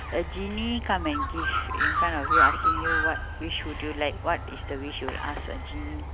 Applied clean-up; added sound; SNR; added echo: none; Bird; -4 dB; none.